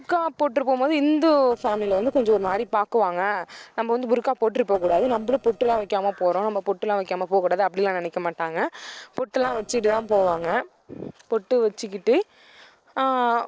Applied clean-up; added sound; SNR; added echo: neural separator model SepFormer DNS4.